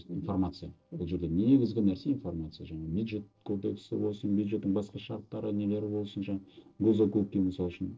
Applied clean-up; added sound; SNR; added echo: neural separator model SepFormer DNS4.